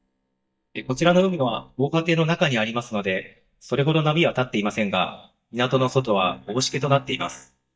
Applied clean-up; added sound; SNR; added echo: neural mask model DeepFilterNet 3.